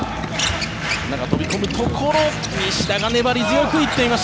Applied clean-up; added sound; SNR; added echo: none; none; none; none.